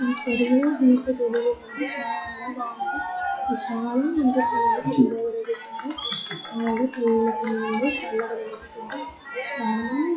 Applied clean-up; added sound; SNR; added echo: classical method WPE with log-MMSE.